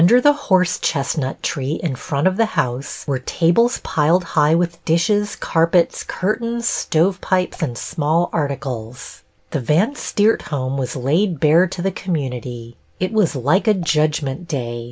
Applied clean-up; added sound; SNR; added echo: none; Drip / Water; 20 dB; none.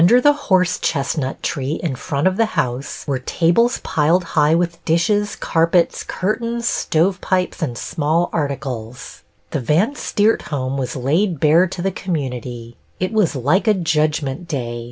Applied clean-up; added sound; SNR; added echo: none; none; none; none.